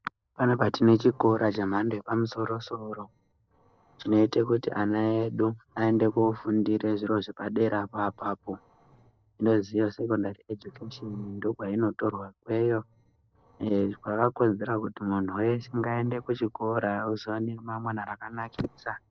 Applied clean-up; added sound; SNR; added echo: neural separator model SepFormer DNS4.